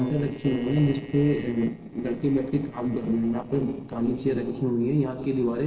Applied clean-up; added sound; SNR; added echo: neural separator model SepFormer DNS4.